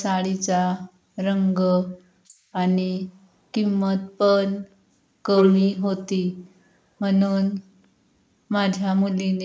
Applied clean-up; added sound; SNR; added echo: neural mask model Resemble Enhance denoiser.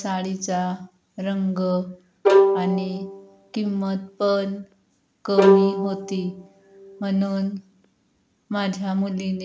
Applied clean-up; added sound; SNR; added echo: none; Bowed string instrument; -3 dB; none.